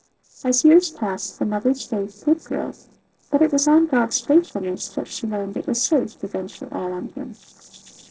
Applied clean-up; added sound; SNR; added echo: neural separator model SepFormer DNS4.